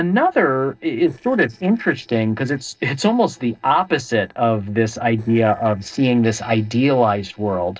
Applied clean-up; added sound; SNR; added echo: neural separator model SepFormer DNS4.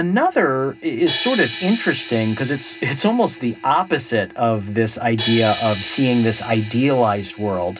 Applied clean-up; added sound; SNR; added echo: none; Crash cymbal; 7 dB; reverberation time 0.2 s.